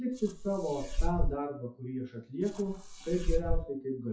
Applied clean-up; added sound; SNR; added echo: classical method WPE with log-MMSE.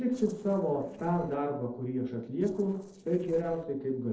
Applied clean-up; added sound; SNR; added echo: neural separator model SepFormer DNS4.